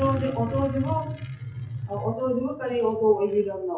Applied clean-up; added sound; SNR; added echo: classical method WPE with log-MMSE.